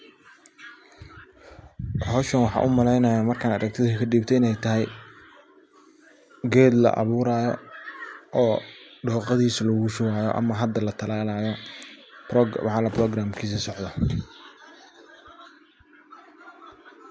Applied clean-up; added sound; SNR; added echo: none; Thump, thud; 15 dB; none.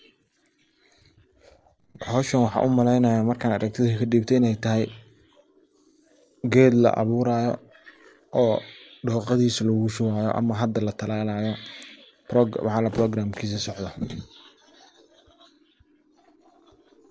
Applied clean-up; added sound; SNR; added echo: neural separator model SepFormer DNS4.